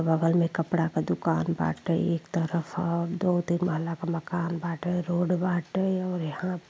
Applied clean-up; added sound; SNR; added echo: none; none; none; none.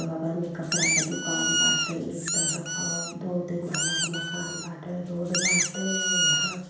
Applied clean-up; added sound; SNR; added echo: none; Squeak; -4 dB; reverberation time 0.9 s.